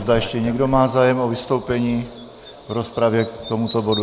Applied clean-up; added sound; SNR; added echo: none; Bird vocalization, bird call, bird song; 15 dB; none.